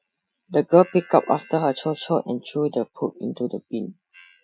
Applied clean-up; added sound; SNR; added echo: classical method Wiener filter.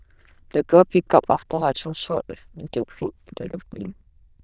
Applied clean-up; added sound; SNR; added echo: neural diffusion model UNIVERSE++.